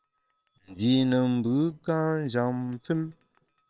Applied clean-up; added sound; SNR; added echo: neural separator model SepFormer WHAM!.